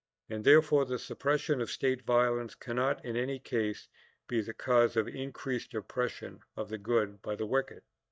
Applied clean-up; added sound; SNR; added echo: neural mask model DeepFilterNet 3.